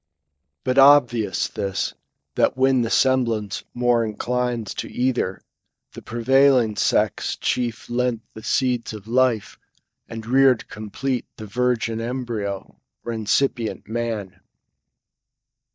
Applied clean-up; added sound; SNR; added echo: neural mask model DeepFilterNet 3.